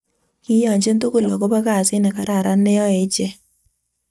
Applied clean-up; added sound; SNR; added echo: neural mask model DeepFilterNet 3.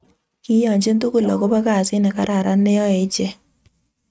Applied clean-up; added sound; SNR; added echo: neural mask model RNNoise.